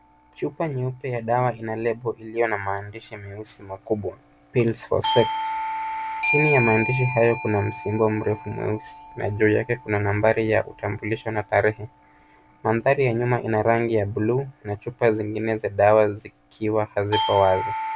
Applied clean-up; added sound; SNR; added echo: none; Doorbell; 9 dB; none.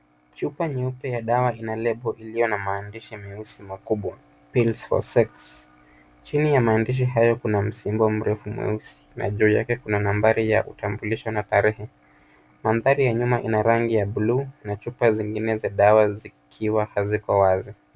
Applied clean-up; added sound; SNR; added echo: none; none; none; none.